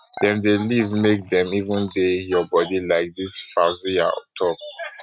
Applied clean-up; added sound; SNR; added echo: neural mask model RNNoise.